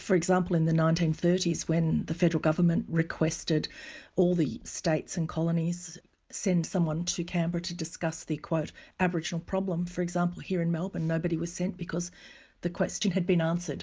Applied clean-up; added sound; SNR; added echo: none; none; none; none.